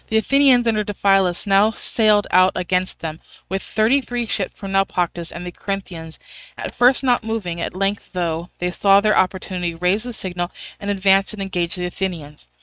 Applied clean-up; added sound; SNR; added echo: neural mask model RNNoise.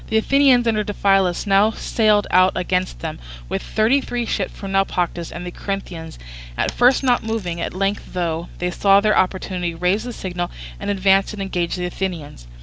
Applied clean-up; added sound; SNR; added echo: none; Coin (dropping); 19 dB; none.